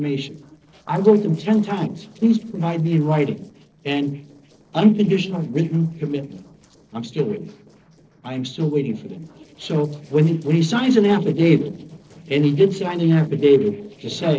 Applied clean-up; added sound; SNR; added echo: neural separator model SepFormer DNS4.